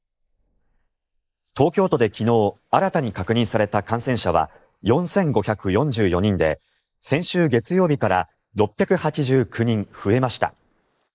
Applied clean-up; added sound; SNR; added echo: neural mask model Resemble Enhance denoiser.